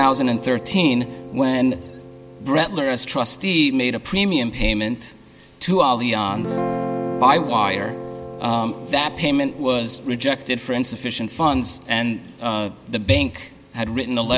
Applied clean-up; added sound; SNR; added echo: none; Guitar; 12 dB; none.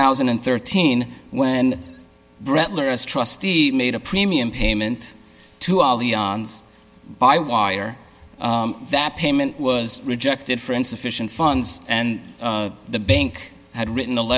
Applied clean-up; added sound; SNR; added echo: none; none; none; none.